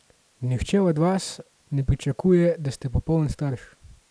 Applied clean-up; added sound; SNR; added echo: none; none; none; none.